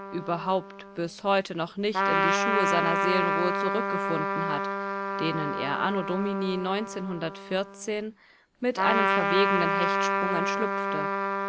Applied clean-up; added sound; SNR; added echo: none; Trumpet; -2 dB; none.